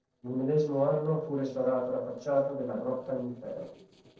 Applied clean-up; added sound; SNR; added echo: neural separator model SepFormer DNS4.